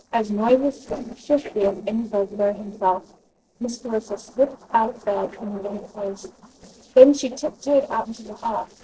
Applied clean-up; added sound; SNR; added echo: neural separator model SepFormer DNS4.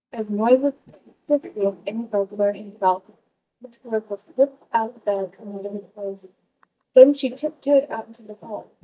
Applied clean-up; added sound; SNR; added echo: neural mask model DeepFilterNet 3.